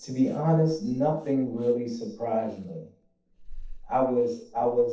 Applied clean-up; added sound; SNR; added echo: neural separator model SepFormer DNS4.